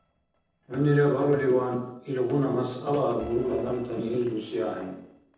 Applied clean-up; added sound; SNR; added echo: neural separator model SepFormer DNS4.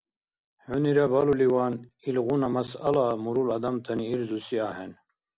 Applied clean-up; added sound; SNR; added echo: none; none; none; none.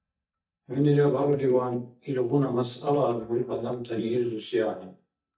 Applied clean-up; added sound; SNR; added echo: neural mask model DeepFilterNet 3.